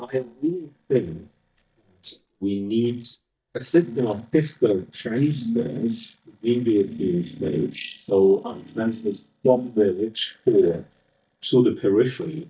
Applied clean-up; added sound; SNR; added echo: neural mask model DeepFilterNet 3.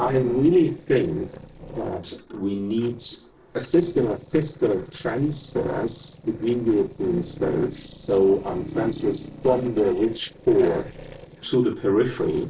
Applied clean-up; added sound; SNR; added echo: neural separator model SepFormer DNS4.